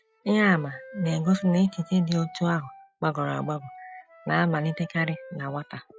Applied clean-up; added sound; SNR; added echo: classical method log-MMSE.